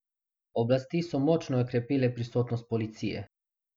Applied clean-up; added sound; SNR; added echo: none; none; none; none.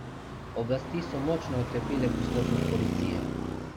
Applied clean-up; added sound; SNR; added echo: none; Traffic noise, roadway noise; -1 dB; none.